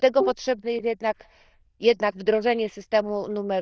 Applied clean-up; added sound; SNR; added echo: neural diffusion model UNIVERSE++.